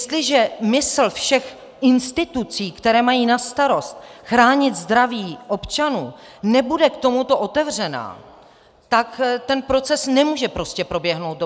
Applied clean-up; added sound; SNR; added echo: none; none; none; none.